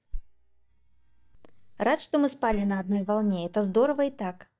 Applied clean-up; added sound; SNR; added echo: neural mask model DeepFilterNet 3.